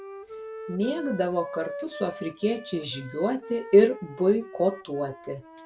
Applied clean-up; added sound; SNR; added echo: none; Wind instrument, woodwind instrument; 15 dB; none.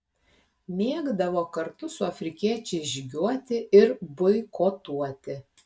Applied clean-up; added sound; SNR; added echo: none; none; none; none.